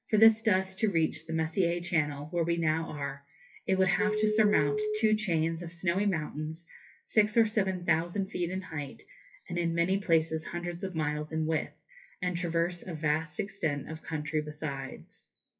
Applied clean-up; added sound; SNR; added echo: classical method WPE with log-MMSE.